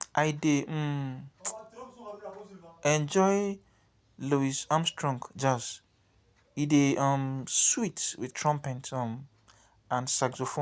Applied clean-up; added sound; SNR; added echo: none; none; none; none.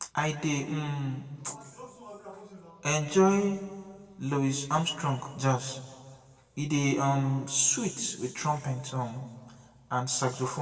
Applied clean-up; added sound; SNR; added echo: none; none; none; reverberation time 1.5 s.